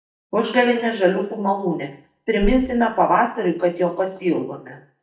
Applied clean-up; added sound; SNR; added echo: neural mask model DeepFilterNet 3.